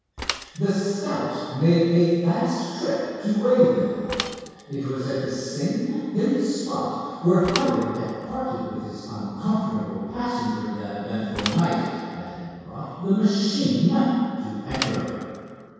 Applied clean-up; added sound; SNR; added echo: none; Mechanisms / Bicycle; 16 dB; reverberation time 2.0 s.